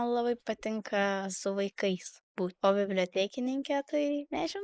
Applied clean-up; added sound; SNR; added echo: neural mask model Resemble Enhance denoiser.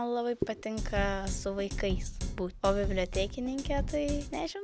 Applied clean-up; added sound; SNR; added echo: none; Drum kit; 2 dB; none.